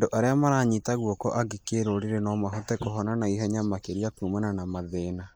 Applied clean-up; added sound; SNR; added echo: neural mask model Resemble Enhance denoiser.